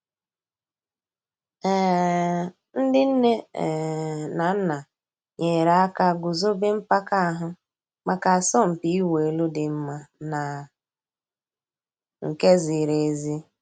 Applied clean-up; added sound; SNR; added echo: none; none; none; none.